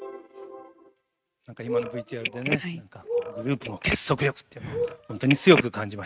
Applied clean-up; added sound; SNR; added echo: neural mask model RNNoise.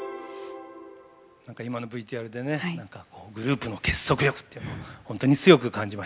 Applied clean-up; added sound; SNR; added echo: none; none; none; none.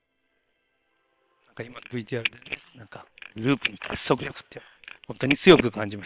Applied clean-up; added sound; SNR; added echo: neural separator model SepFormer WHAM!.